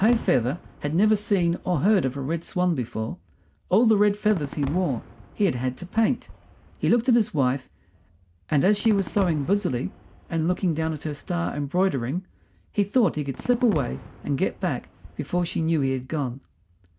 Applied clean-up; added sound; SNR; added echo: none; Fireworks; 18 dB; none.